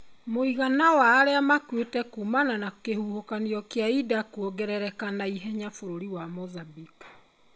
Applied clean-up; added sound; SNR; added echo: none; none; none; none.